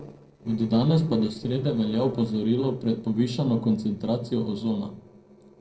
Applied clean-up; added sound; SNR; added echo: neural separator model SepFormer DNS4.